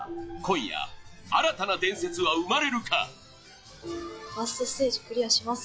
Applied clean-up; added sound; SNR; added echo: classical method log-MMSE.